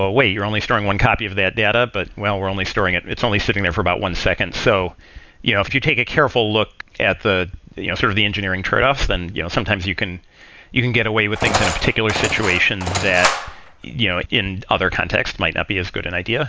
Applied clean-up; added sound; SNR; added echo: none; Engine; 4 dB; none.